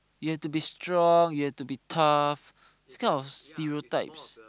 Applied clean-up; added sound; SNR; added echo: none; none; none; none.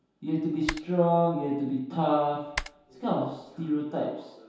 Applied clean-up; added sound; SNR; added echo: none; Typing; 13 dB; reverberation time 0.8 s.